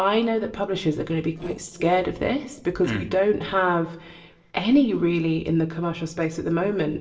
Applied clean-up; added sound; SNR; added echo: neural separator model SepFormer DNS4.